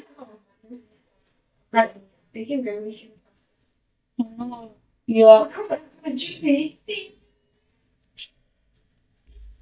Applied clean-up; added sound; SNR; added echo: neural mask model DeepFilterNet 3.